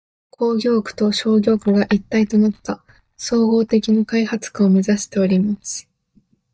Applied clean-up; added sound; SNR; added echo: neural mask model DeepFilterNet 3.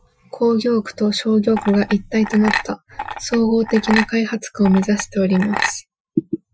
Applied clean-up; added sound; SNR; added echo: classical method Wiener filter.